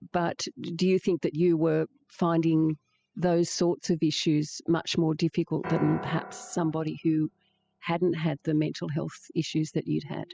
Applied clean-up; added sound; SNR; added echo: classical method spectral subtraction.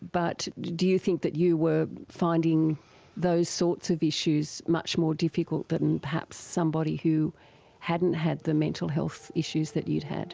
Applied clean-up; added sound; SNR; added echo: none; none; none; none.